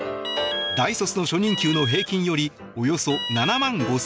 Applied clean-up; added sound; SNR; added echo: none; Alarm; 6 dB; none.